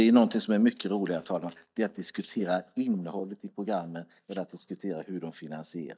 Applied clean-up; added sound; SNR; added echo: neural mask model DeepFilterNet 3.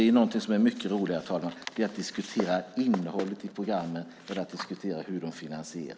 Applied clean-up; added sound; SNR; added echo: none; none; none; none.